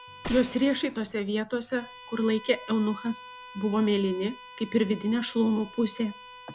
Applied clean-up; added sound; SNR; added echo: none; Bowed string instrument + Gunshot, gunfire; 17 dB; none.